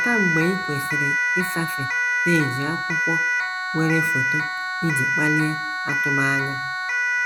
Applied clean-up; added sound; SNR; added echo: none; Siren; -3 dB; none.